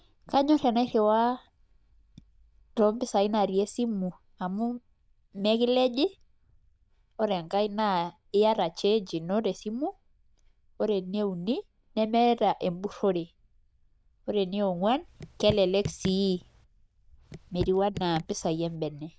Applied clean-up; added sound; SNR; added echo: neural diffusion model UNIVERSE++.